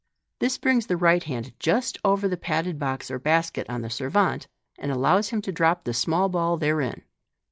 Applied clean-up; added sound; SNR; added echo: none; none; none; none.